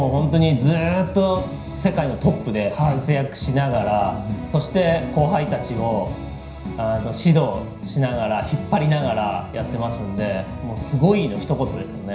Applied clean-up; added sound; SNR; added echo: none; none; none; reverberation time 0.5 s.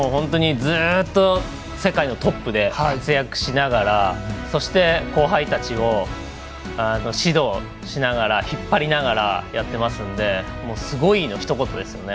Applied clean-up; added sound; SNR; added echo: none; none; none; none.